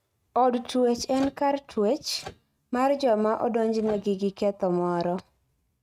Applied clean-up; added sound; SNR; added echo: neural mask model RNNoise.